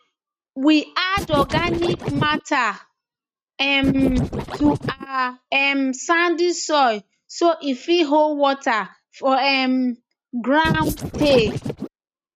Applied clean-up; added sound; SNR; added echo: neural mask model RNNoise.